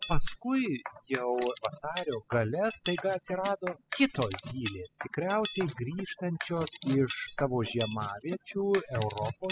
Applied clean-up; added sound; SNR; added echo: classical method spectral subtraction.